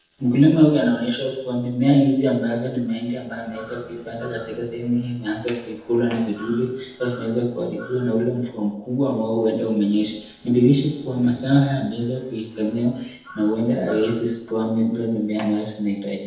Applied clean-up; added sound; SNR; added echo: neural separator model SepFormer DNS4.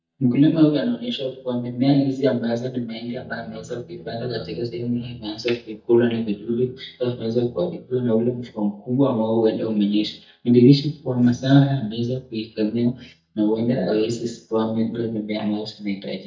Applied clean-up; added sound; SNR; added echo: neural mask model DeepFilterNet 3.